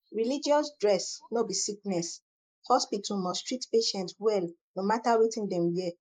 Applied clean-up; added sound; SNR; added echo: neural mask model Resemble Enhance denoiser.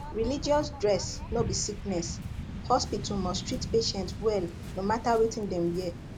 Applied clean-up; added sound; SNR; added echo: none; Waves, surf; 7 dB; none.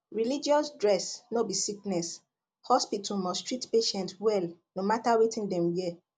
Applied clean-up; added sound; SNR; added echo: none; none; none; none.